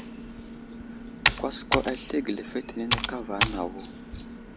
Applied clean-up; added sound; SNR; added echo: none; Computer keyboard; -2 dB; none.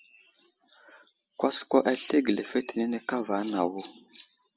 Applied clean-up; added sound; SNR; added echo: none; none; none; none.